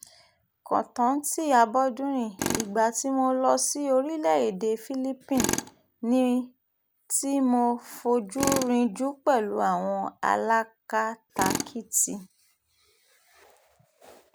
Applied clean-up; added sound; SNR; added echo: none; Tools; 11 dB; none.